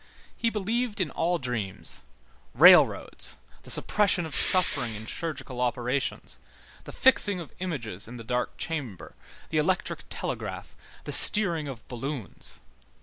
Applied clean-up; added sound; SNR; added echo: none; Respiratory sounds; 2 dB; none.